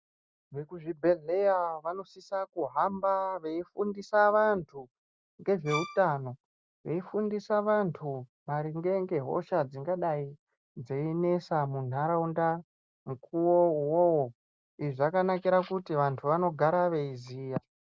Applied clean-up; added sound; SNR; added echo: none; Bowed string instrument; 9 dB; none.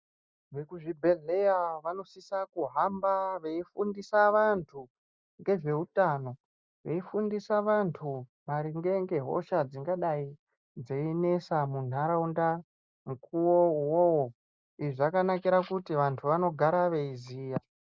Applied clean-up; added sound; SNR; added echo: neural mask model Resemble Enhance denoiser.